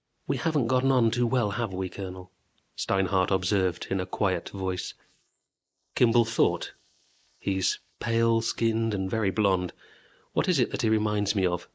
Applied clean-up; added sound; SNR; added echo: neural mask model Resemble Enhance denoiser.